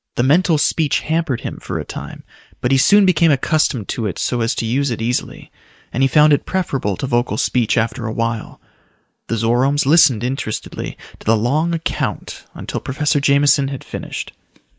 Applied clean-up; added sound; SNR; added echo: none; none; none; none.